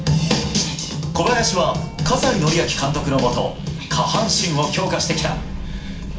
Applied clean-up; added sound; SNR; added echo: none; Keyboard (musical); 13 dB; reverberation time 0.4 s.